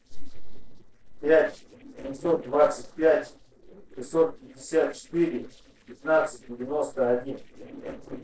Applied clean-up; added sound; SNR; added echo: neural separator model SepFormer DNS4.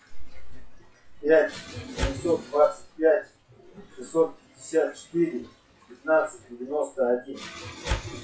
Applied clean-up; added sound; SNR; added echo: classical method WPE with log-MMSE.